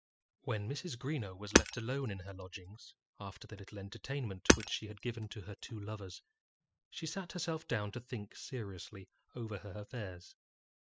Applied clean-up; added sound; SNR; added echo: classical method spectral subtraction.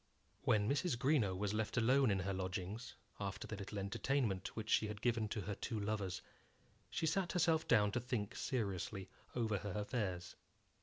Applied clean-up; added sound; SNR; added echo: none; none; none; none.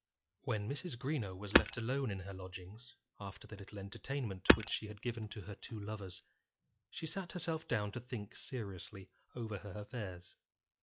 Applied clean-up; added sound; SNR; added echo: classical method log-MMSE.